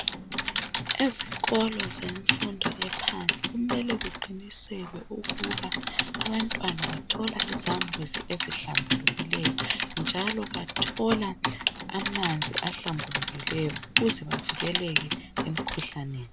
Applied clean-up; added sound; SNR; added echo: none; Typing; -1 dB; none.